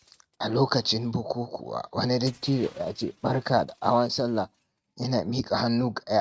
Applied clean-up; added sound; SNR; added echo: neural mask model RNNoise.